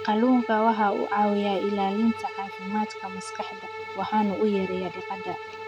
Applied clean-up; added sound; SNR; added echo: none; Bowed string instrument; 10 dB; none.